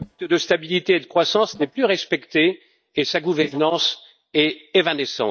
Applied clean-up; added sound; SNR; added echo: neural mask model DeepFilterNet 3.